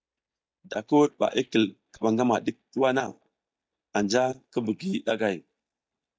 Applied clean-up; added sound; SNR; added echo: neural mask model DeepFilterNet 3.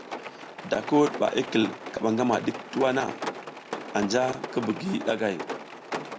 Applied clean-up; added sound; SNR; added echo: none; Rain; 9 dB; none.